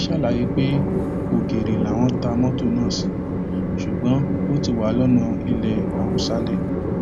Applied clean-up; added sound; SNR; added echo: none; Train; -1 dB; none.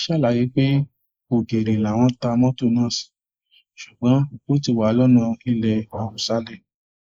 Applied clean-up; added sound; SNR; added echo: neural mask model Resemble Enhance denoiser.